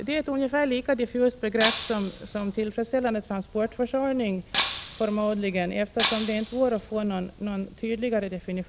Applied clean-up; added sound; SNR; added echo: none; Shatter; 0 dB; none.